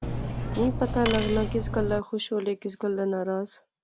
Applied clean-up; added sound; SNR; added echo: none; Cutlery, silverware; 0 dB; none.